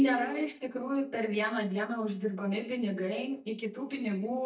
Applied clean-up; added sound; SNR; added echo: neural mask model DeepFilterNet 3.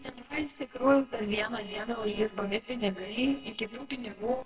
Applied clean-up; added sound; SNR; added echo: neural separator model SepFormer WHAMR!.